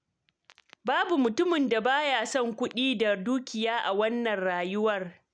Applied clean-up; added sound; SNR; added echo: none; none; none; none.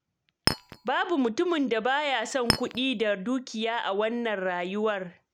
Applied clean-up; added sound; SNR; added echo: none; Chink, clink; 2 dB; none.